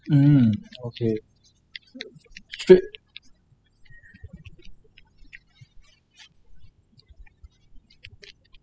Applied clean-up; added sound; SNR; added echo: classical method spectral subtraction.